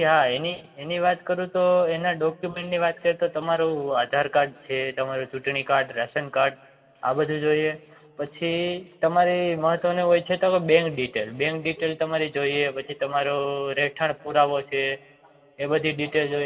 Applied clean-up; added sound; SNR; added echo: none; none; none; reverberation time 1.6 s.